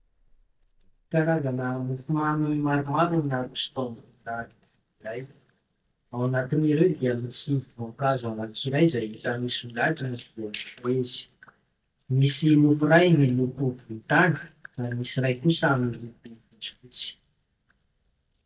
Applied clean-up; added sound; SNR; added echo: neural mask model DeepFilterNet 3.